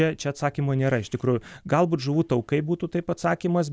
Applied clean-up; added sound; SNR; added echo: none; none; none; none.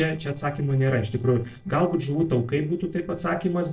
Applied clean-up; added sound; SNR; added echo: neural separator model SepFormer DNS4.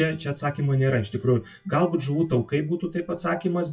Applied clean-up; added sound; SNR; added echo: classical method WPE with log-MMSE.